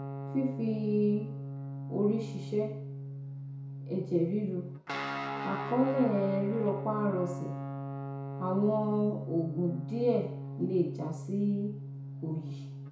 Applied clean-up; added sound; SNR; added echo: none; Guitar; 6 dB; reverberation time 0.6 s.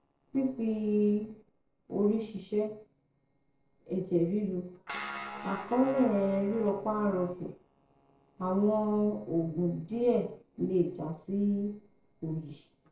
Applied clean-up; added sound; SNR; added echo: neural separator model SepFormer DNS4.